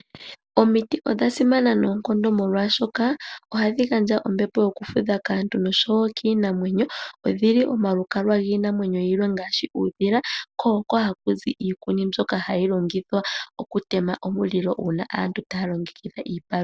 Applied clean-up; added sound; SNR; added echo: none; none; none; none.